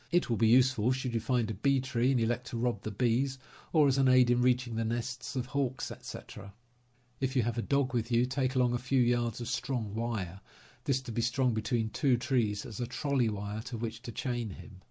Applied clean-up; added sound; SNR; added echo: none; none; none; none.